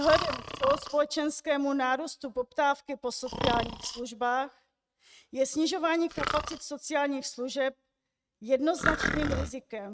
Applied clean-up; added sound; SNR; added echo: neural mask model RNNoise.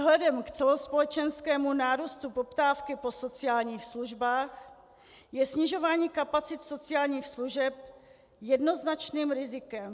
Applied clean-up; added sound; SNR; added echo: none; none; none; none.